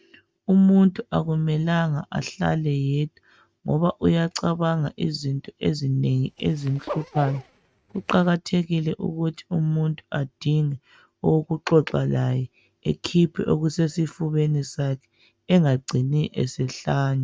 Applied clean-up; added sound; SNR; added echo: neural mask model RNNoise.